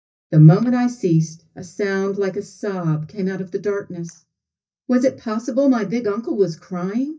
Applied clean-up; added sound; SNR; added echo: neural mask model DeepFilterNet 3.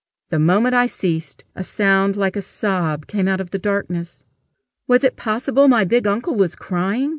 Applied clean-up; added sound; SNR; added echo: none; none; none; none.